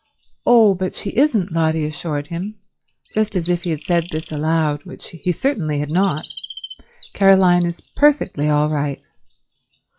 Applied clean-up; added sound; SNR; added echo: classical method log-MMSE.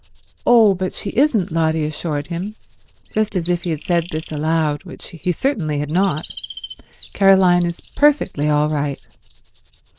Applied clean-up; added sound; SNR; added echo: neural diffusion model UNIVERSE++.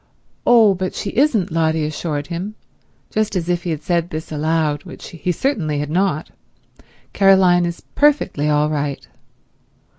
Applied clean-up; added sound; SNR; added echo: none; none; none; none.